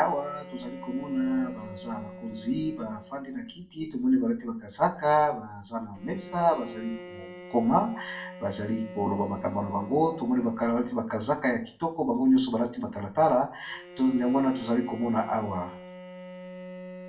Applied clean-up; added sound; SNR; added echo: none; Bowed string instrument; 16 dB; reverberation time 0.3 s.